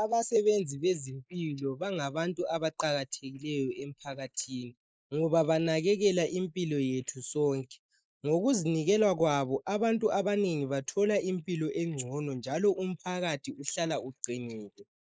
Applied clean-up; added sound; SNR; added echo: neural mask model Resemble Enhance denoiser.